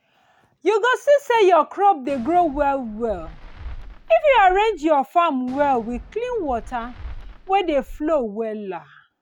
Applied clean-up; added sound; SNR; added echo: none; Fireworks; 17 dB; none.